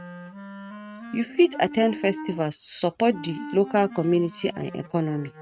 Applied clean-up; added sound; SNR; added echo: neural mask model RNNoise.